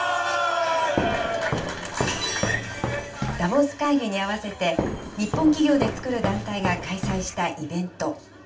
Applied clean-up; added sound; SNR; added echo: none; Walk, footsteps; 6 dB; reverberation time 0.2 s.